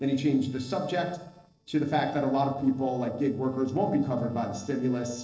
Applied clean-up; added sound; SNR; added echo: neural separator model SepFormer DNS4.